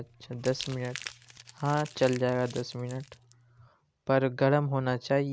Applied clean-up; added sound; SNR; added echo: none; Crumpling, crinkling; 17 dB; none.